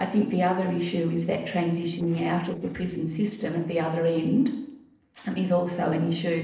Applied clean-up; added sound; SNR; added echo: neural separator model SepFormer DNS4.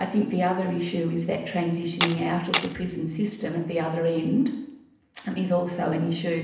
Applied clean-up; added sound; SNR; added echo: none; Tools; 3 dB; reverberation time 0.8 s.